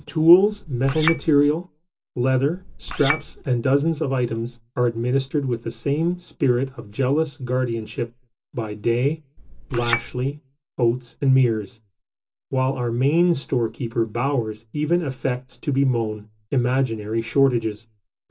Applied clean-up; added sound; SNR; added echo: none; Chink, clink; 7 dB; reverberation time 0.2 s.